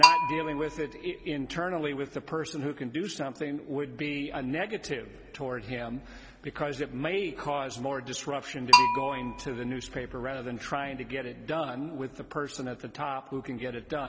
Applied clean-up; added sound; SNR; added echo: none; Bell; -5 dB; none.